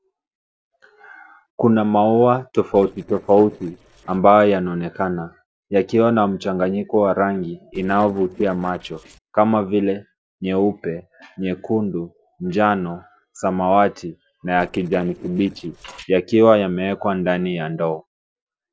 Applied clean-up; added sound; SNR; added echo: neural separator model SepFormer DNS4.